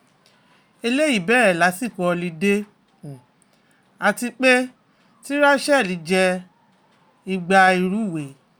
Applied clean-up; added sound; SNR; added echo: none; none; none; none.